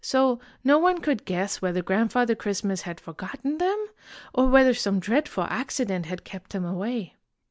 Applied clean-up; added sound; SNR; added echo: none; none; none; none.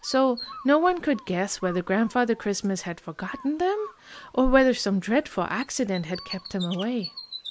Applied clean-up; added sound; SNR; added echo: none; Bird; 18 dB; none.